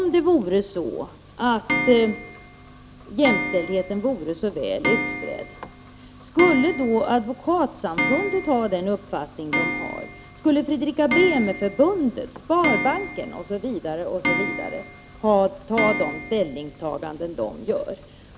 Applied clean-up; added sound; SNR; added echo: none; Clock; 7 dB; none.